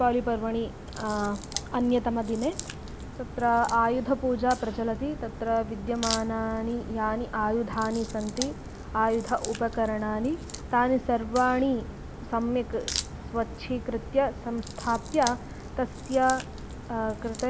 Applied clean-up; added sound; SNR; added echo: none; Crack; 10 dB; none.